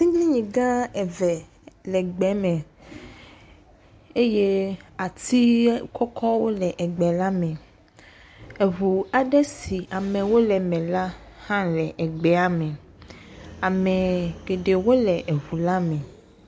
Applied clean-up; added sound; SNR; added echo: none; none; none; none.